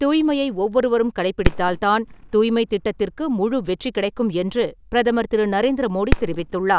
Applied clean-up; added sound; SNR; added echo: none; Fireworks; 8 dB; none.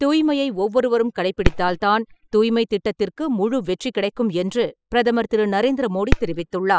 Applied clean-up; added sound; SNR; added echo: classical method spectral subtraction.